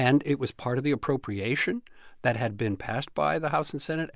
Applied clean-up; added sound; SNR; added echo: none; none; none; none.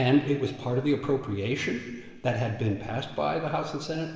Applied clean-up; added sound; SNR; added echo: none; none; none; reverberation time 2.1 s.